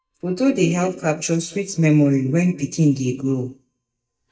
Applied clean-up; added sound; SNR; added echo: neural mask model DeepFilterNet 3.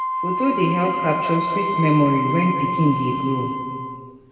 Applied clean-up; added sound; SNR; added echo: none; Wind instrument, woodwind instrument; 3 dB; reverberation time 2.2 s.